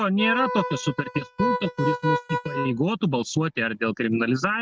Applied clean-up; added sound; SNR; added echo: neural mask model RNNoise.